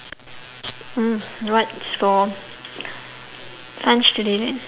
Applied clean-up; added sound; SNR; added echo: none; none; none; none.